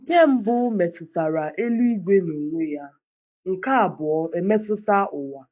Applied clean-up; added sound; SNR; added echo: neural mask model DeepFilterNet 3.